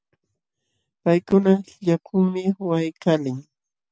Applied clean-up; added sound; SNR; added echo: none; none; none; none.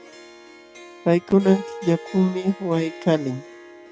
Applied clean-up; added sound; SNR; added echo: none; Harp; 15 dB; none.